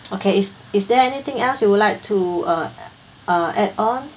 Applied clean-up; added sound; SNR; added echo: none; none; none; none.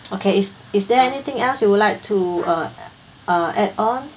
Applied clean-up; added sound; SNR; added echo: none; Trumpet; 20 dB; none.